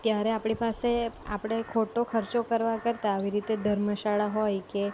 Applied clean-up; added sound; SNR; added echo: none; Crow; 20 dB; none.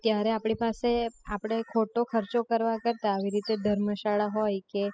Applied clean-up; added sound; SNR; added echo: classical method spectral subtraction.